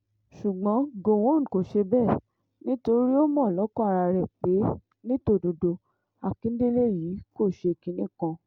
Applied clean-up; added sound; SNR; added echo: none; none; none; none.